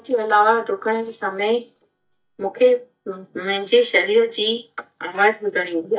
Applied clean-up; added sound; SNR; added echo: neural mask model DeepFilterNet 3.